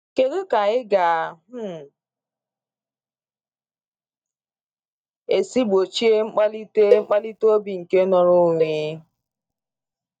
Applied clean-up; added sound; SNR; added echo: neural mask model DeepFilterNet 3.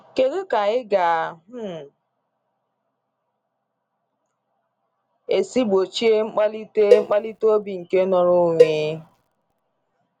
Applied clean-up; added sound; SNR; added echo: none; Cowbell; 0 dB; none.